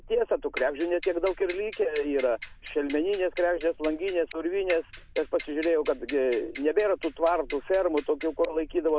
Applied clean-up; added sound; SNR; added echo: none; Clock; 12 dB; none.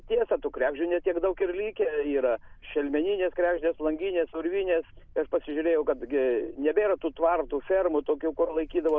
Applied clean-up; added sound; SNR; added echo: none; none; none; none.